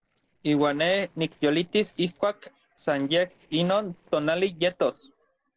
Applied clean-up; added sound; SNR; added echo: neural separator model SepFormer DNS4.